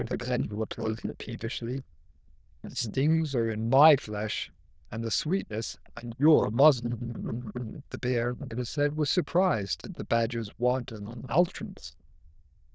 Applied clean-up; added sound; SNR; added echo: neural diffusion model UNIVERSE++.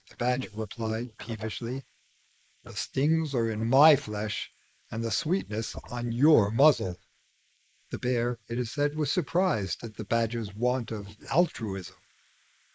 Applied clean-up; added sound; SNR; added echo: neural mask model Resemble Enhance denoiser.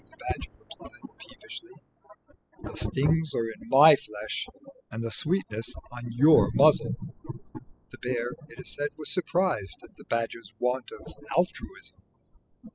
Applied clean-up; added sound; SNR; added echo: classical method spectral subtraction.